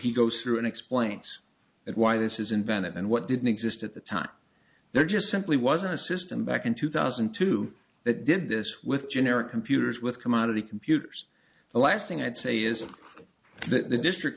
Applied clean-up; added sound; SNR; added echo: none; none; none; none.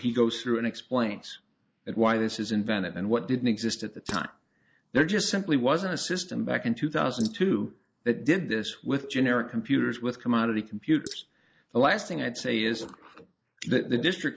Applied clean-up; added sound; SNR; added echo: neural mask model Resemble Enhance denoiser.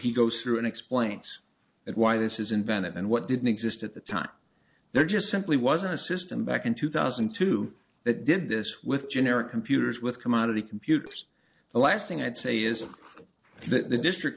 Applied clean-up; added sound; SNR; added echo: neural separator model SepFormer DNS4.